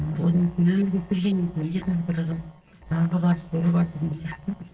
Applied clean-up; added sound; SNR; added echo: neural separator model SepFormer DNS4.